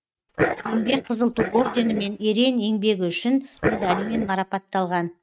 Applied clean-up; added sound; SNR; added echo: neural mask model RNNoise.